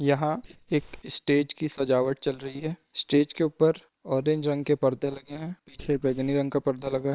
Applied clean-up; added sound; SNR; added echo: neural separator model SepFormer WHAM!.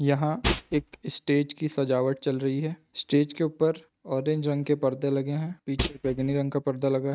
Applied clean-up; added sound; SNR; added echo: neural mask model RNNoise.